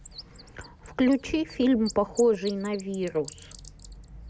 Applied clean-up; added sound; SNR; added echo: none; Bird; 20 dB; none.